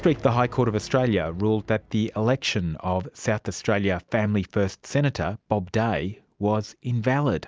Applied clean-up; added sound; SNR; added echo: none; none; none; none.